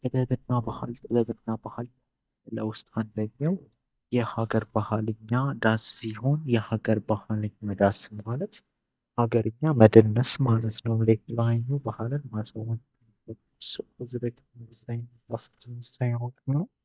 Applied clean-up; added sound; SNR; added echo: neural mask model DeepFilterNet 3.